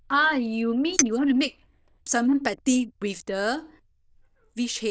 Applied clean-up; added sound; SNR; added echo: neural diffusion model UNIVERSE++.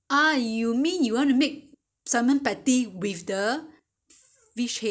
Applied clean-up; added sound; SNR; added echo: none; none; none; none.